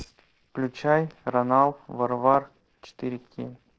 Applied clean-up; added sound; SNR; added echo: neural separator model SepFormer DNS4.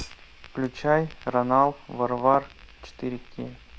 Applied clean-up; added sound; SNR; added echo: none; Fire; 19 dB; none.